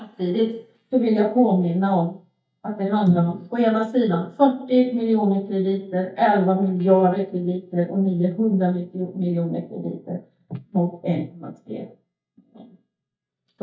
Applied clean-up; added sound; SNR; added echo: neural mask model DeepFilterNet 3.